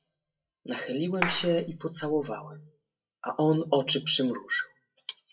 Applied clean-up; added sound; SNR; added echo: classical method WPE with log-MMSE.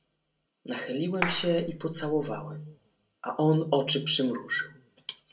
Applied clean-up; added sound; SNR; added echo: none; Clapping; 7 dB; reverberation time 0.2 s.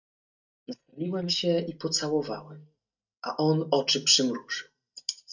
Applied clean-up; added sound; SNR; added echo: neural mask model DeepFilterNet 3.